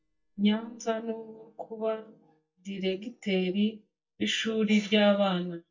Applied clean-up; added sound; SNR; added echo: neural mask model DeepFilterNet 3.